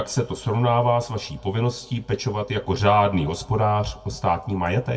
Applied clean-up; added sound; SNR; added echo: none; none; none; reverberation time 0.1 s.